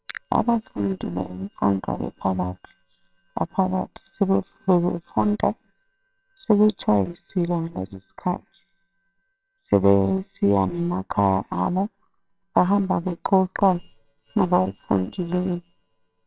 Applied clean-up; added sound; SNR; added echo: neural separator model SepFormer WHAMR!.